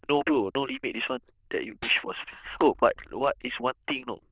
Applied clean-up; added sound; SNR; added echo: neural diffusion model UNIVERSE++.